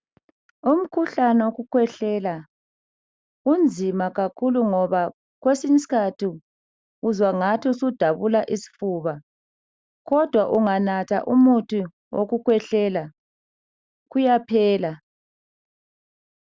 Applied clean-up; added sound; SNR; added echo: none; none; none; none.